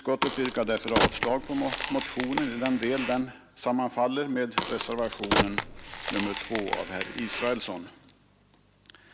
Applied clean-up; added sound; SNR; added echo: none; Crack; 0 dB; none.